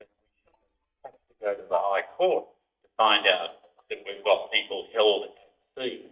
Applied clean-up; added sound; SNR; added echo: neural mask model DeepFilterNet 3.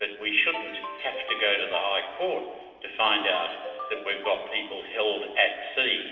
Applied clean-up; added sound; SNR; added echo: none; Ringtone; 12 dB; reverberation time 2.1 s.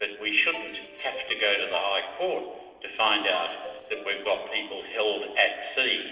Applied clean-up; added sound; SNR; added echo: neural separator model SepFormer DNS4.